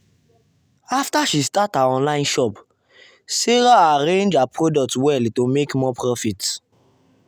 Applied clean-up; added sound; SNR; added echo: none; none; none; none.